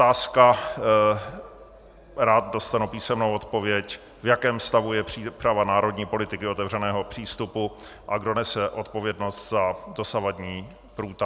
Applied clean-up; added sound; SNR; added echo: none; none; none; none.